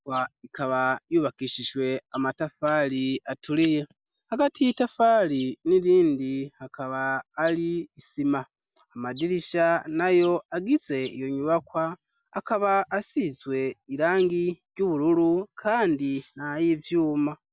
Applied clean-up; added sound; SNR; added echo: none; none; none; none.